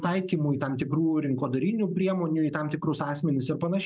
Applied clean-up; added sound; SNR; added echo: neural mask model Resemble Enhance denoiser.